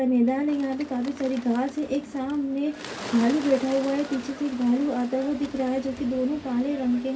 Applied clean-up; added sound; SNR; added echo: none; Bird; 15 dB; reverberation time 0.2 s.